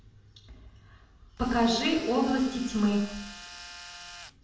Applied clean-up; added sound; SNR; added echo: none; Tools; 15 dB; reverberation time 0.7 s.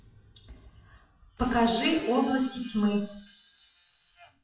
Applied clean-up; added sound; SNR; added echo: classical method WPE with log-MMSE.